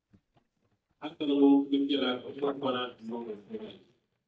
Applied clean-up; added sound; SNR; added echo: neural mask model DeepFilterNet 3.